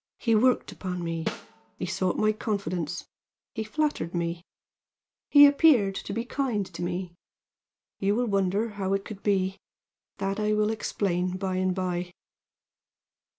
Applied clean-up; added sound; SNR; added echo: none; Snare drum; 10 dB; none.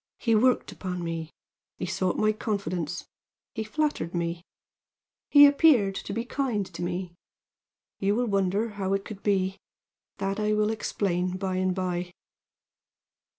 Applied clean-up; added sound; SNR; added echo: none; none; none; none.